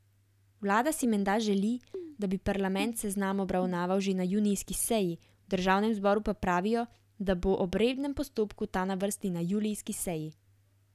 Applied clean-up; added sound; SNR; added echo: none; Keyboard (musical); 15 dB; none.